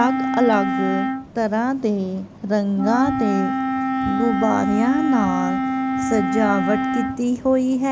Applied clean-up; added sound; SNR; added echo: none; Wind instrument, woodwind instrument; 2 dB; none.